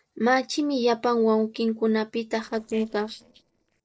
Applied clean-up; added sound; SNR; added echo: neural separator model SepFormer DNS4.